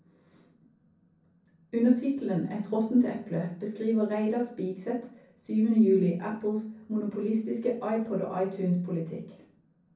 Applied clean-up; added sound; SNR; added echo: none; none; none; reverberation time 0.6 s.